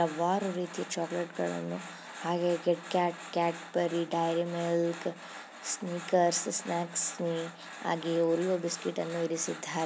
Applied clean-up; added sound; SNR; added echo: none; none; none; none.